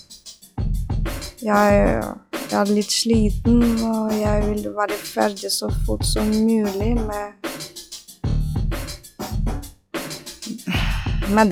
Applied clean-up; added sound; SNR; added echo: classical method log-MMSE.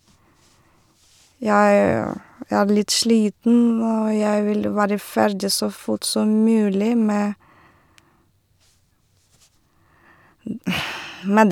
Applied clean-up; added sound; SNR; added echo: none; none; none; none.